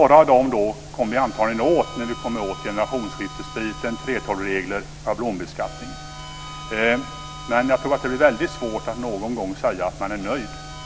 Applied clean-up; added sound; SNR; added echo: none; Harmonica; 18 dB; none.